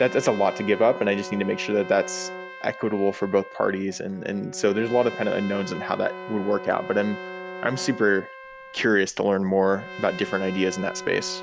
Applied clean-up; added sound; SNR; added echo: none; Brass instrument + Trumpet; 13 dB; none.